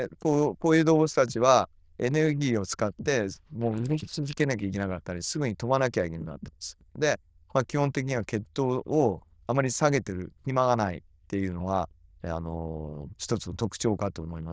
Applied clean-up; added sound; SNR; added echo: neural diffusion model UNIVERSE++.